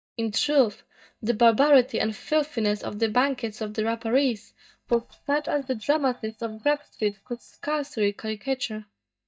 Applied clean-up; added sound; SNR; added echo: neural mask model DeepFilterNet 3.